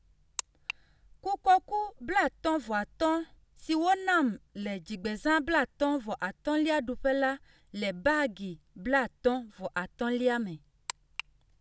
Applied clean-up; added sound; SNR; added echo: none; none; none; none.